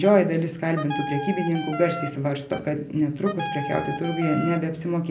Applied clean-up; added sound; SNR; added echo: none; Wind instrument, woodwind instrument; 9 dB; reverberation time 0.5 s.